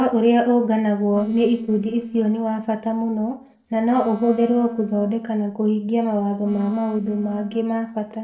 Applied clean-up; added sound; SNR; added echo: neural separator model SepFormer DNS4.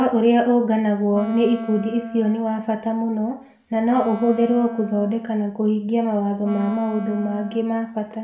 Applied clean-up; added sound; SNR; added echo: none; Wind instrument, woodwind instrument; 13 dB; reverberation time 0.4 s.